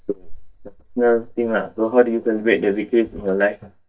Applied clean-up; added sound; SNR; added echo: neural mask model DeepFilterNet 3.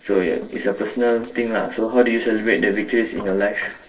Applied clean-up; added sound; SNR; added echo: neural separator model SepFormer DNS4.